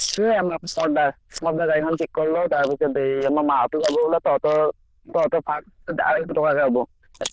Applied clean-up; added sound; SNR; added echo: neural diffusion model UNIVERSE++.